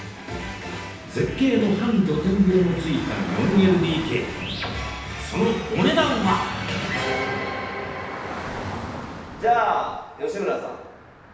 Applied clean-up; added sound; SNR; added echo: none; Traffic noise, roadway noise / Car; 14 dB; reverberation time 0.9 s.